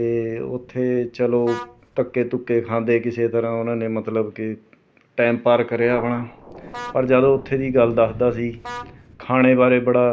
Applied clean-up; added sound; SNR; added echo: none; Vehicle horn, car horn, honking + Thunder; 19 dB; none.